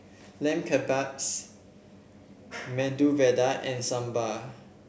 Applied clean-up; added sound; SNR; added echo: none; none; none; none.